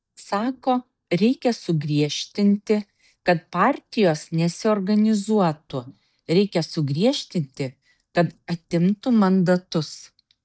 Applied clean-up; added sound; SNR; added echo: neural mask model DeepFilterNet 3.